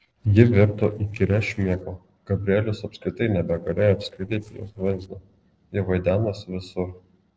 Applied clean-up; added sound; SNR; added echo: neural separator model SepFormer DNS4.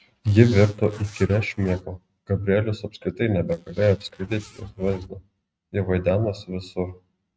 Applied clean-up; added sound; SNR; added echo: neural mask model RNNoise.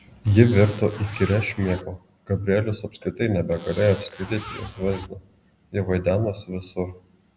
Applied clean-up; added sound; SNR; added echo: none; Zipper (clothing); 16 dB; none.